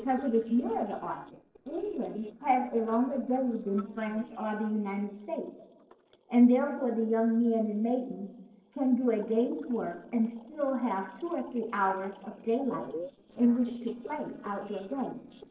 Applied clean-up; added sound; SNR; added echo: neural separator model SepFormer DNS4.